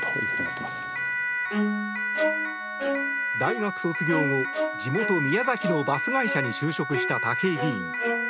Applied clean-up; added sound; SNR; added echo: none; Siren; 2 dB; none.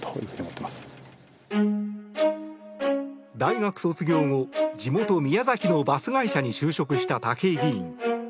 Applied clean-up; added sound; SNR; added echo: none; none; none; none.